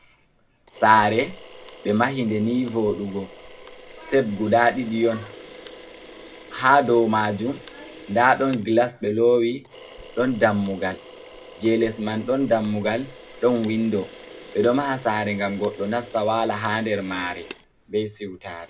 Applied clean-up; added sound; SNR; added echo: none; Camera; 18 dB; reverberation time 0.2 s.